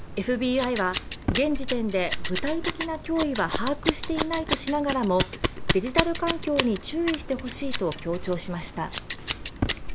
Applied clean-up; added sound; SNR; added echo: none; Scissors; 3 dB; none.